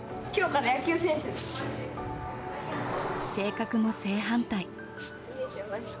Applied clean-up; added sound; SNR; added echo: none; Cricket; 12 dB; none.